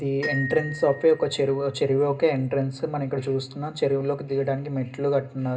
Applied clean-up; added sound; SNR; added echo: none; Glockenspiel; 14 dB; reverberation time 0.2 s.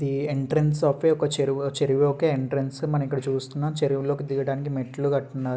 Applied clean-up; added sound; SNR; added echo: none; none; none; none.